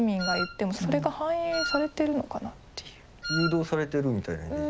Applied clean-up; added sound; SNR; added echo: none; Wind instrument, woodwind instrument; 5 dB; none.